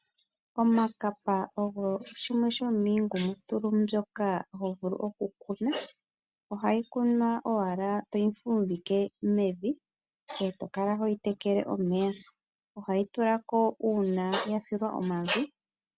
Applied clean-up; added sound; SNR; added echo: none; none; none; none.